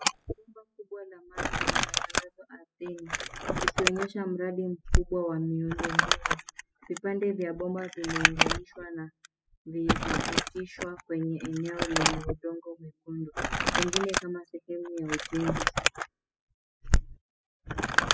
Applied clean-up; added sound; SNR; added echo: classical method spectral subtraction.